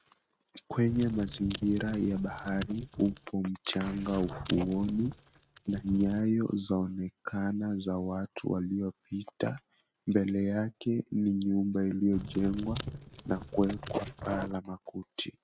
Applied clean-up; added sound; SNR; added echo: neural mask model RNNoise.